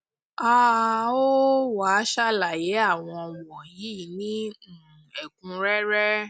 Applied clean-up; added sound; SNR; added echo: none; none; none; none.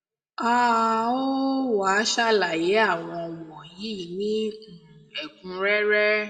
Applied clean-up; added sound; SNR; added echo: none; none; none; reverberation time 1.1 s.